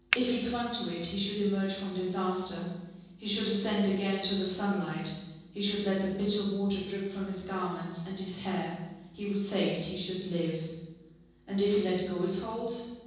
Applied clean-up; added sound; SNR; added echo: none; Finger snapping; -1 dB; reverberation time 1.3 s.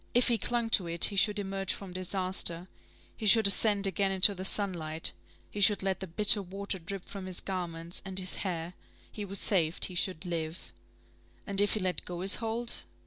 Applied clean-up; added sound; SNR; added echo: none; none; none; none.